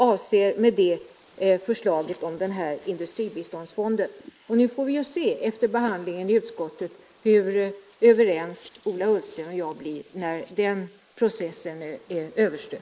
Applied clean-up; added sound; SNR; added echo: neural mask model Resemble Enhance denoiser.